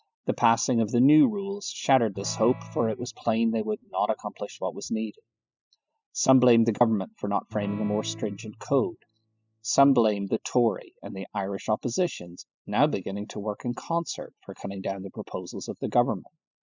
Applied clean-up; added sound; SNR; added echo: classical method spectral subtraction.